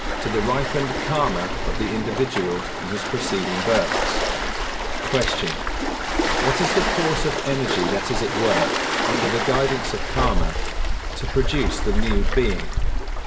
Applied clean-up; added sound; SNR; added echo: none; Waves, surf; -3 dB; reverberation time 2.5 s.